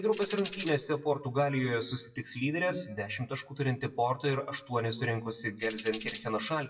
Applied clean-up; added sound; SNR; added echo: classical method WPE with log-MMSE.